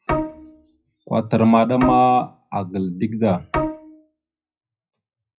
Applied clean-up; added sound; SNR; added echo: classical method WPE with log-MMSE.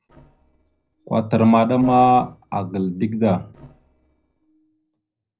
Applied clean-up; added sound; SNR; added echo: neural separator model SepFormer DNS4.